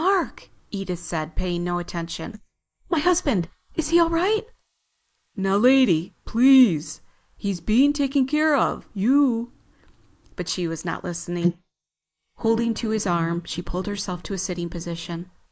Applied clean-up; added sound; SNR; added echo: neural mask model Resemble Enhance denoiser.